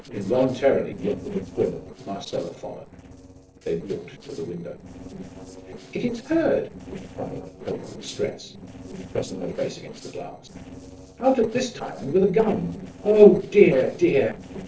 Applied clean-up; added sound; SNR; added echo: neural separator model SepFormer DNS4.